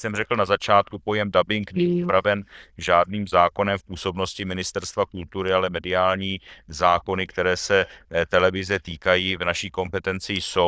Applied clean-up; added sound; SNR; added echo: neural diffusion model UNIVERSE++.